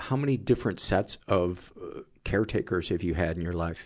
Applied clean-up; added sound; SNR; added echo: none; none; none; none.